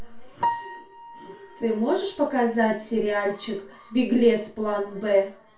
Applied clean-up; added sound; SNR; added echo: none; Piano; 11 dB; reverberation time 0.3 s.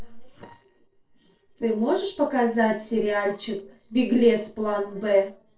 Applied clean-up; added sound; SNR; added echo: neural separator model SepFormer DNS4.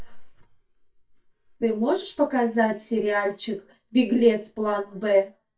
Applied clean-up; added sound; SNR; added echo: neural mask model DeepFilterNet 3.